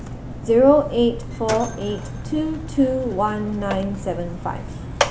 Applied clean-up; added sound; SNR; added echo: none; Mechanisms; 8 dB; none.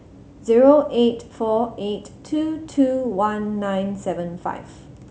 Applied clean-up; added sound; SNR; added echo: none; none; none; none.